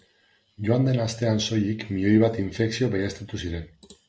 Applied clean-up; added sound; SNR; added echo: none; none; none; none.